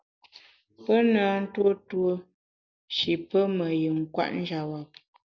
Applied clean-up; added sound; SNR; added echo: none; none; none; none.